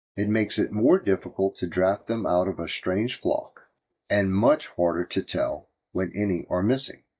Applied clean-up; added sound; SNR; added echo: neural mask model DeepFilterNet 3.